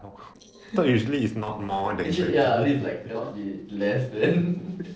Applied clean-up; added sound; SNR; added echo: neural separator model SepFormer DNS4.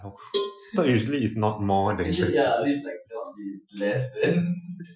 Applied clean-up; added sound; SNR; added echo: classical method Wiener filter.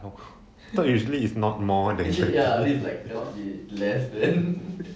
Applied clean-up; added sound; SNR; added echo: none; none; none; none.